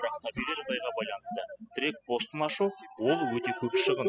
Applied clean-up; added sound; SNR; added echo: classical method spectral subtraction.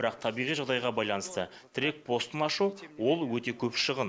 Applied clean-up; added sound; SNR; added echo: none; none; none; none.